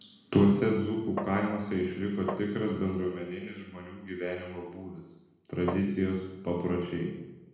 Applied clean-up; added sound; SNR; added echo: none; Tap; 10 dB; reverberation time 1.0 s.